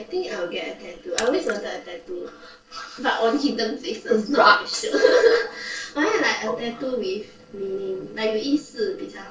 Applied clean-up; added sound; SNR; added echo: neural separator model SepFormer DNS4.